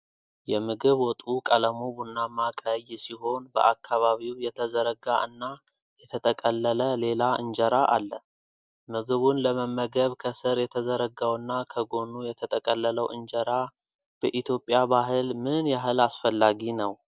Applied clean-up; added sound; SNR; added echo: none; none; none; none.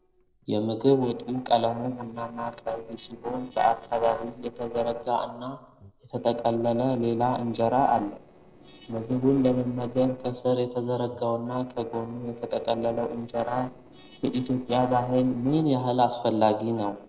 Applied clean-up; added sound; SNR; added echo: neural separator model SepFormer DNS4.